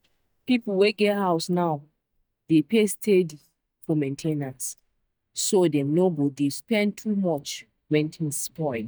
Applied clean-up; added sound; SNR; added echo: neural mask model DeepFilterNet 3.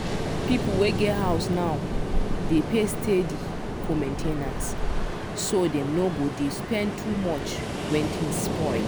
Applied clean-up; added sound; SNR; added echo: none; Ocean; 0 dB; none.